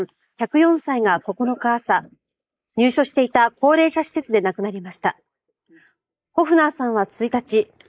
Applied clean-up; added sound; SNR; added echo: neural mask model Resemble Enhance denoiser.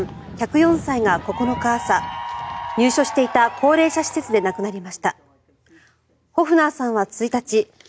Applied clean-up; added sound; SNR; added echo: none; none; none; none.